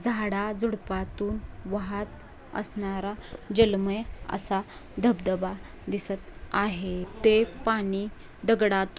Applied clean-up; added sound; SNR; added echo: none; none; none; none.